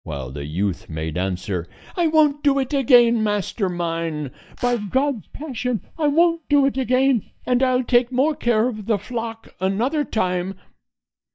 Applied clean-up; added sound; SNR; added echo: neural mask model DeepFilterNet 3.